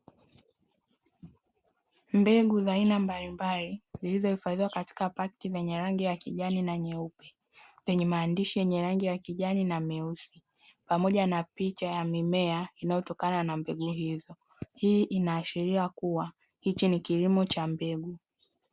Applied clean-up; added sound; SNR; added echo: none; none; none; none.